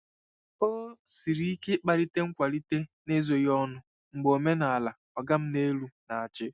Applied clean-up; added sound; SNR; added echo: none; none; none; none.